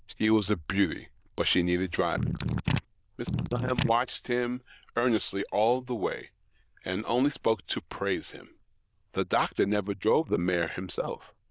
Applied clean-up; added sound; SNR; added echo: neural diffusion model UNIVERSE++.